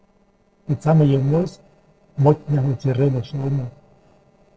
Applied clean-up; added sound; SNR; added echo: neural separator model SepFormer DNS4.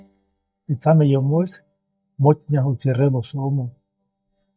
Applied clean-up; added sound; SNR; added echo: neural mask model DeepFilterNet 3.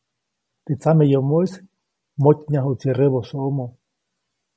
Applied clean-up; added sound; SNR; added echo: none; none; none; none.